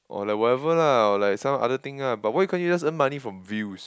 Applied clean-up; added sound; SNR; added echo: none; none; none; none.